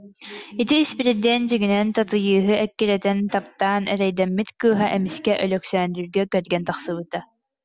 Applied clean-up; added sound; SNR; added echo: none; none; none; none.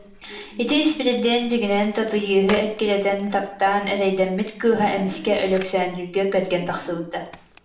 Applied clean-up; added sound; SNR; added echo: none; Telephone; 18 dB; reverberation time 0.5 s.